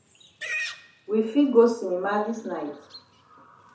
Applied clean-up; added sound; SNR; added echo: none; Livestock, farm animals, working animals; 14 dB; reverberation time 0.7 s.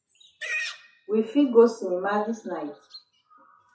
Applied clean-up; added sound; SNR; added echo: classical method WPE with log-MMSE.